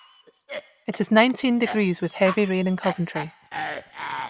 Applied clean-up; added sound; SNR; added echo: none; Cough; 11 dB; none.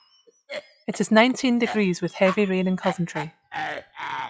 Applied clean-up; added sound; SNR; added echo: classical method log-MMSE.